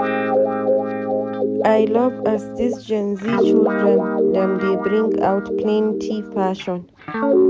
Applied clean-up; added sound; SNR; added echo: none; Guitar; -2 dB; none.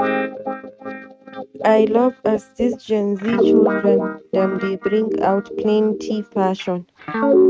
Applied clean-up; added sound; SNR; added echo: neural mask model RNNoise.